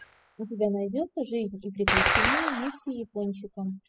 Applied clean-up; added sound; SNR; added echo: classical method spectral subtraction.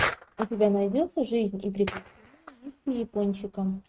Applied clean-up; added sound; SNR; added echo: neural mask model RNNoise.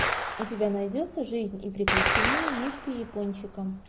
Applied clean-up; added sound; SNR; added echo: none; Gunshot, gunfire; -1 dB; none.